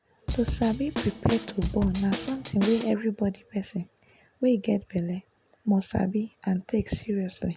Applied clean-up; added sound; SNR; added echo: none; Drum kit; 5 dB; none.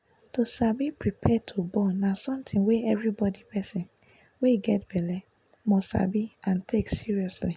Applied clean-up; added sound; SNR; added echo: none; none; none; none.